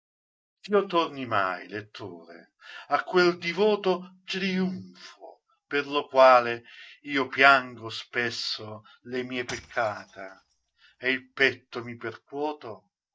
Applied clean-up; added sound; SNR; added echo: neural mask model DeepFilterNet 3.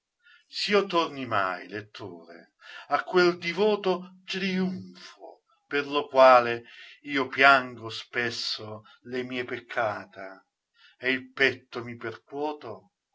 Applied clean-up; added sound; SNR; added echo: none; none; none; none.